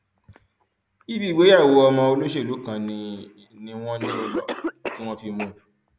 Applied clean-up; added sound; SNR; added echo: none; Cough; 14 dB; none.